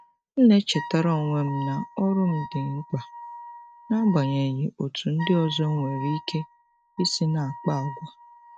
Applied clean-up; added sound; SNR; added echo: neural mask model RNNoise.